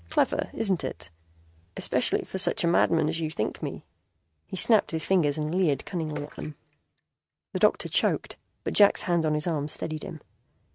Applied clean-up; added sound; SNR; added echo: neural mask model RNNoise.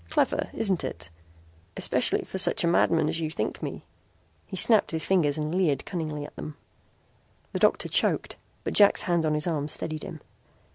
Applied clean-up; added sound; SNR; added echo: none; none; none; none.